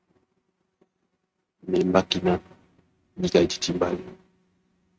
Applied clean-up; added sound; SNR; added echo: neural mask model RNNoise.